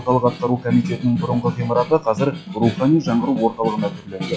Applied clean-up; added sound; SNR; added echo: classical method log-MMSE.